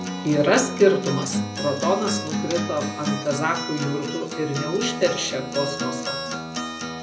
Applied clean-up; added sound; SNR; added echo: none; Acoustic guitar; 4 dB; reverberation time 0.4 s.